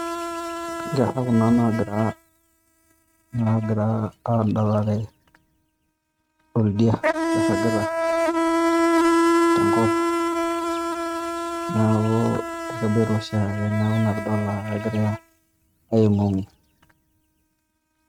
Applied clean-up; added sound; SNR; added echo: neural mask model RNNoise.